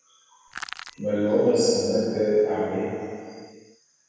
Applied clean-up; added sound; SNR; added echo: none; Crushing; 14 dB; reverberation time 2.2 s.